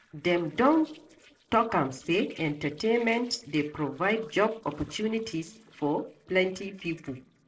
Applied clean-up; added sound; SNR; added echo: neural separator model SepFormer DNS4.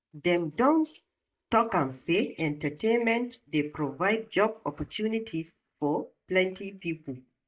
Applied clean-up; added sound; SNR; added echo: neural mask model DeepFilterNet 3.